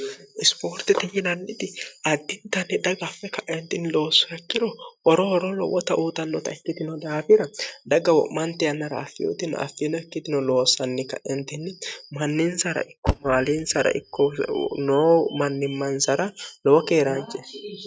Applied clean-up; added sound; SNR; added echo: neural mask model RNNoise.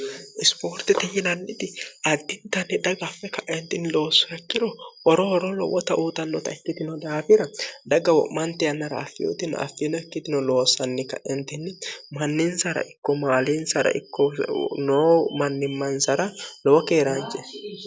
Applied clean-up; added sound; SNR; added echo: none; none; none; none.